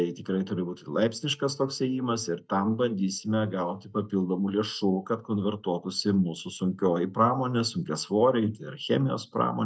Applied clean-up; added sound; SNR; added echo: neural mask model DeepFilterNet 3.